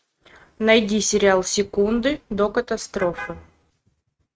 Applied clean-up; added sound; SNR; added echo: neural mask model RNNoise.